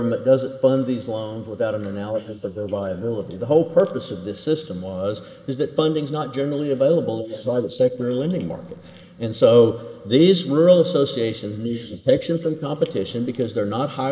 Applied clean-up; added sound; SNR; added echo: neural mask model Resemble Enhance denoiser.